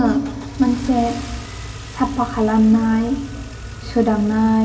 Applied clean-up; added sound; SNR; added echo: none; Engine starting / Car; 18 dB; reverberation time 0.2 s.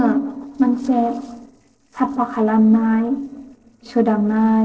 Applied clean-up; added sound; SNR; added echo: neural separator model SepFormer DNS4.